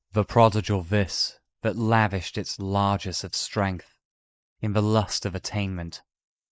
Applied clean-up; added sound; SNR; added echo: neural mask model Resemble Enhance denoiser.